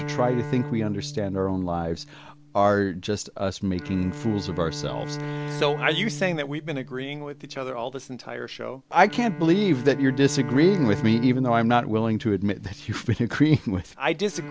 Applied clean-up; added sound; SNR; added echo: none; Bowed string instrument; 12 dB; none.